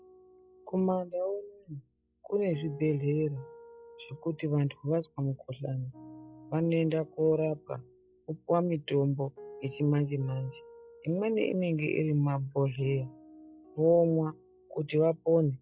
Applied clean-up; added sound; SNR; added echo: classical method log-MMSE.